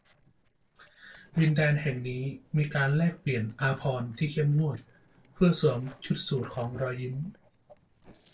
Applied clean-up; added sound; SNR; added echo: neural separator model SepFormer DNS4.